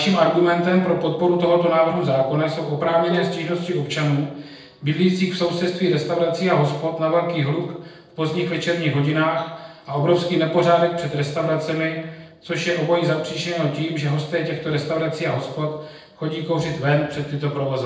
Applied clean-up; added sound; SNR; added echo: neural separator model SepFormer DNS4.